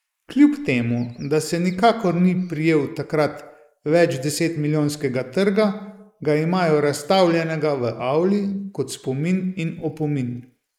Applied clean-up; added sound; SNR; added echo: neural mask model Resemble Enhance denoiser.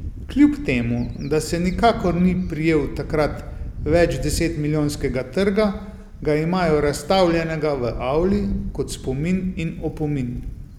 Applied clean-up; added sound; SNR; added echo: none; Wind / Bird; 10 dB; none.